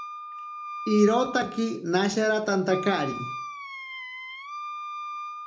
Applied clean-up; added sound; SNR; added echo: none; Wind instrument, woodwind instrument; 10 dB; reverberation time 0.3 s.